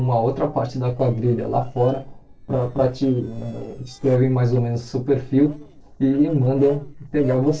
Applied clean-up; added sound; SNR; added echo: neural separator model SepFormer DNS4.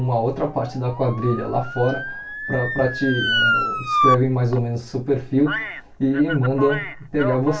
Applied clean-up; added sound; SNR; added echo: none; Motor vehicle (road) / Siren; 4 dB; reverberation time 0.2 s.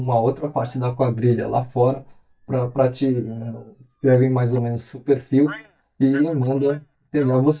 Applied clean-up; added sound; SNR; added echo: neural mask model DeepFilterNet 3.